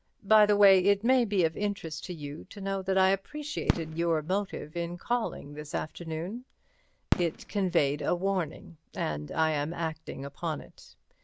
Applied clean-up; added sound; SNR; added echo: none; Fireworks; 7 dB; none.